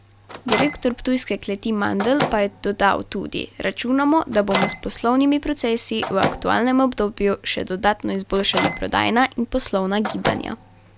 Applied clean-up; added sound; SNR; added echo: none; Microwave oven; 9 dB; none.